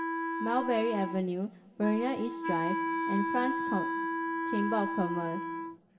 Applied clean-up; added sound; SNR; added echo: none; Wind instrument, woodwind instrument; 1 dB; reverberation time 2.4 s.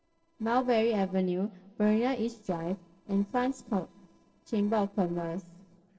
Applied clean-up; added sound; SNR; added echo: neural separator model SepFormer DNS4.